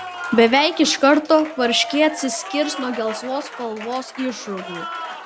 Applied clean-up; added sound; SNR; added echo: none; Applause; 12 dB; none.